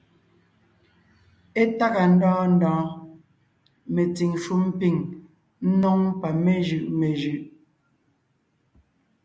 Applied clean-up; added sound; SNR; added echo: none; none; none; none.